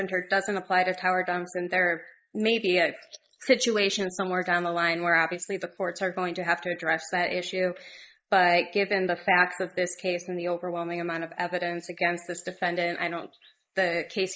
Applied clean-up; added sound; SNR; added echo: neural mask model Resemble Enhance denoiser.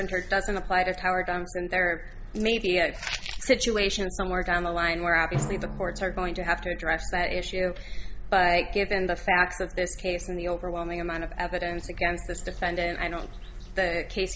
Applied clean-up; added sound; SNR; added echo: none; Bird + Drum; 17 dB; none.